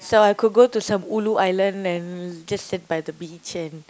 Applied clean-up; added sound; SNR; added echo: none; none; none; none.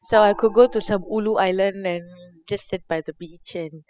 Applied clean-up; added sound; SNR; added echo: classical method spectral subtraction.